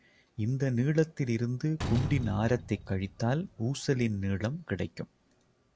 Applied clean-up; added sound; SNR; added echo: none; Slam; 9 dB; none.